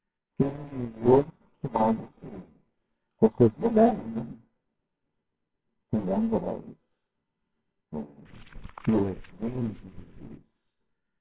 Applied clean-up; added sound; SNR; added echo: neural separator model SepFormer WHAMR!.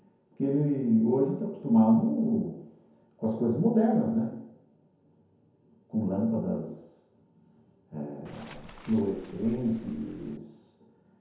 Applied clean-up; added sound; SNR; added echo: none; Waves, surf; 20 dB; reverberation time 0.9 s.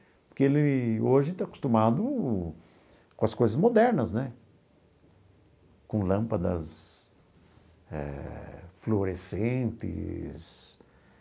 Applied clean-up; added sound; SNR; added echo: none; none; none; none.